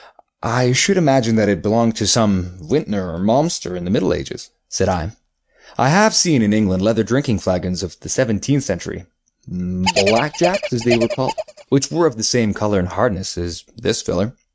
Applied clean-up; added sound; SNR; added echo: neural mask model RNNoise.